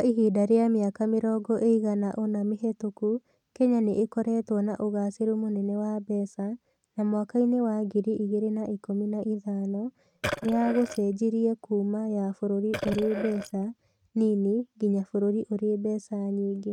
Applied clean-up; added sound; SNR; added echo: neural mask model RNNoise.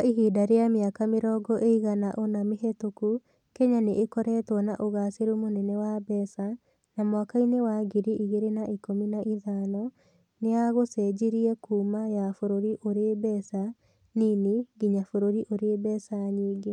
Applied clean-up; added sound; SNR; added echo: none; none; none; none.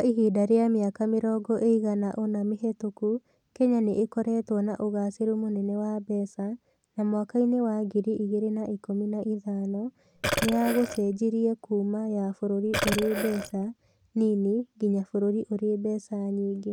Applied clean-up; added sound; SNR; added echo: none; Burping, eructation; 4 dB; none.